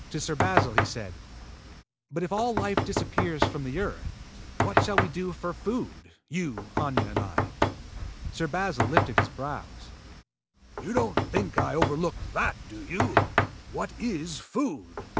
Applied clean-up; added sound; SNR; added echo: none; Knock; -2 dB; none.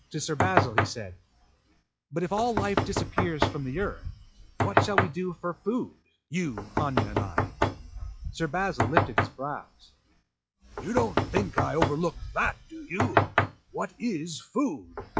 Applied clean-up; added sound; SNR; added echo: classical method log-MMSE.